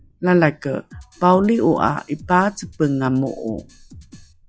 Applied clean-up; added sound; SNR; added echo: classical method log-MMSE.